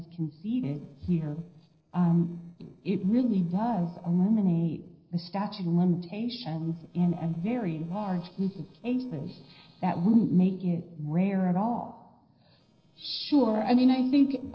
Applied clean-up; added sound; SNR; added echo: neural separator model SepFormer DNS4.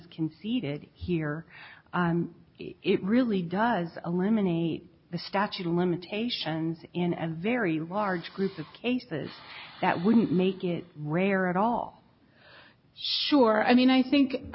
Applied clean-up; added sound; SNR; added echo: none; none; none; none.